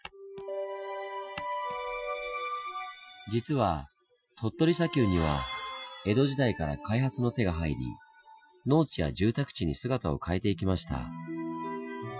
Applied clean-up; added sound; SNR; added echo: classical method Wiener filter.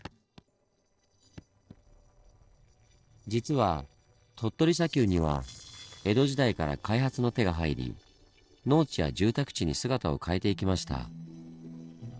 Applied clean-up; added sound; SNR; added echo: neural separator model SepFormer DNS4.